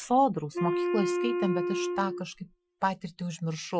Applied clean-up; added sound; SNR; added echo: classical method Wiener filter.